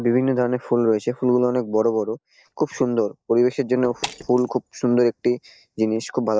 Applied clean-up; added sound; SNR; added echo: neural mask model DeepFilterNet 3.